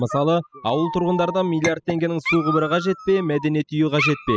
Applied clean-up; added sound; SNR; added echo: classical method spectral subtraction.